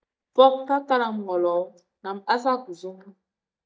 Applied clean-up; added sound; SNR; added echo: neural mask model DeepFilterNet 3.